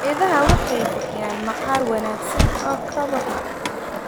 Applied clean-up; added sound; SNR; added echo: none; Skateboard + Thump, thud; -1 dB; none.